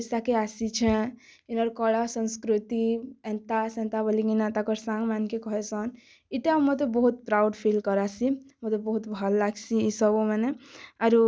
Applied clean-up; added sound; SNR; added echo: none; none; none; none.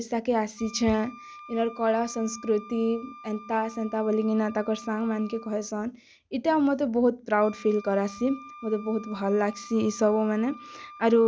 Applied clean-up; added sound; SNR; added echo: none; Wind instrument, woodwind instrument; 20 dB; none.